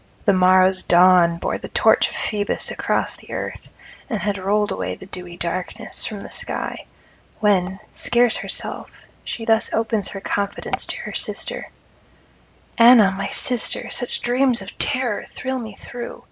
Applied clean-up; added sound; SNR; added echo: none; none; none; none.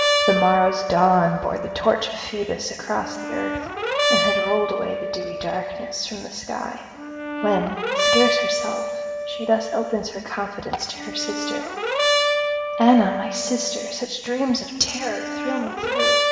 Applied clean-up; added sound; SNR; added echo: none; Brass instrument; 1 dB; reverberation time 2.8 s.